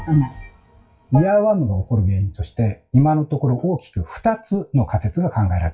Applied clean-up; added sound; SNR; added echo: classical method WPE with log-MMSE.